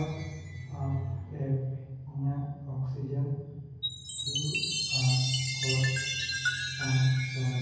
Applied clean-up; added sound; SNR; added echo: none; Chime; 4 dB; reverberation time 1.3 s.